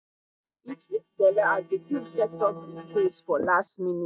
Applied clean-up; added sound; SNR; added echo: neural mask model DeepFilterNet 3.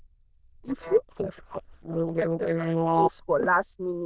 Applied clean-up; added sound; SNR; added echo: neural diffusion model UNIVERSE++.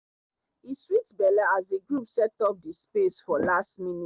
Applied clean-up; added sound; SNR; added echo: none; none; none; none.